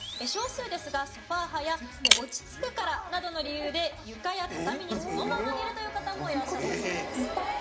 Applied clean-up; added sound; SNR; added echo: none; Shatter; -2 dB; reverberation time 0.5 s.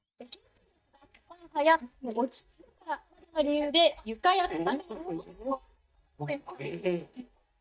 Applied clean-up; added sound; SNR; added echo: neural mask model DeepFilterNet 3.